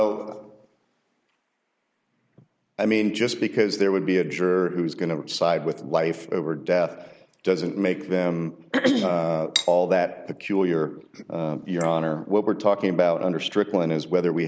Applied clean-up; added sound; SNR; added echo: neural mask model Resemble Enhance denoiser.